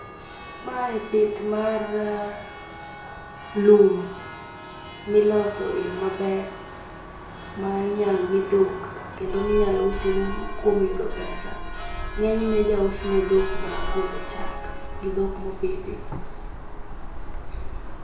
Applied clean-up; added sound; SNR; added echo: none; Church bell; 6 dB; reverberation time 0.5 s.